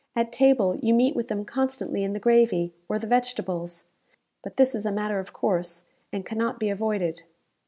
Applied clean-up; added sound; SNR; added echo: none; none; none; none.